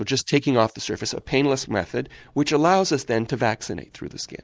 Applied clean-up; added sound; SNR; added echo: neural mask model Resemble Enhance denoiser.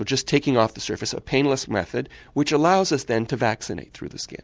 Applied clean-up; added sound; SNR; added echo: none; none; none; none.